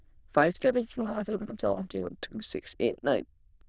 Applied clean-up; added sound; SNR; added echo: neural diffusion model UNIVERSE++.